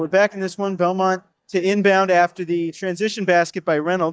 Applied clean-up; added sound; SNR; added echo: neural mask model DeepFilterNet 3.